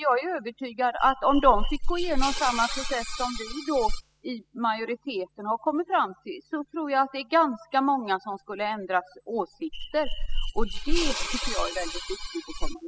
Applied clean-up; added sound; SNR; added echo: classical method spectral subtraction.